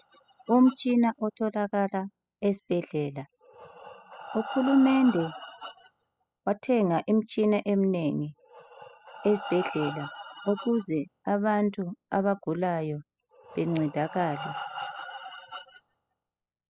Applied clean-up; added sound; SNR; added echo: classical method spectral subtraction.